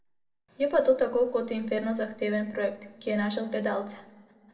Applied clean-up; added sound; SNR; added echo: none; none; none; reverberation time 0.9 s.